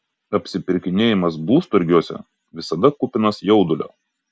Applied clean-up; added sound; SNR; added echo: none; none; none; none.